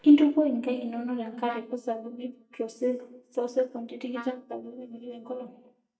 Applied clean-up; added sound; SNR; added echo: neural mask model DeepFilterNet 3.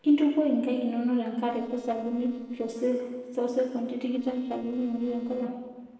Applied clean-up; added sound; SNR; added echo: neural separator model SepFormer DNS4.